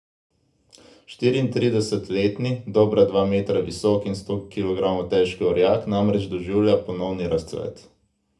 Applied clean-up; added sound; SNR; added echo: none; none; none; reverberation time 0.3 s.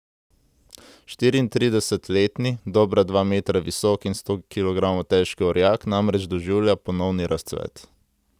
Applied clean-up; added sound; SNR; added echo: none; none; none; none.